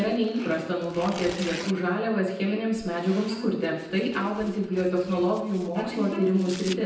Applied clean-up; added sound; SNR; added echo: none; Tearing; 18 dB; reverberation time 0.9 s.